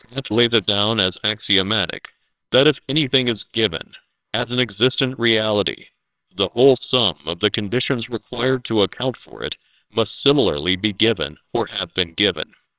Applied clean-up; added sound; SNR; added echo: neural separator model SepFormer WHAMR!.